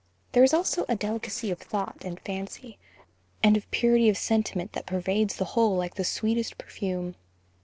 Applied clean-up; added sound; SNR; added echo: neural separator model SepFormer DNS4.